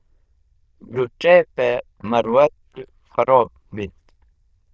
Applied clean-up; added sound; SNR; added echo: neural diffusion model UNIVERSE++.